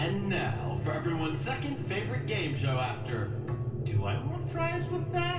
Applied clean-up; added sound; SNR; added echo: none; Bowed string instrument; 17 dB; reverberation time 0.3 s.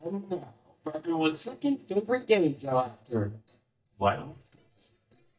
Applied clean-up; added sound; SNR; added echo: neural mask model DeepFilterNet 3.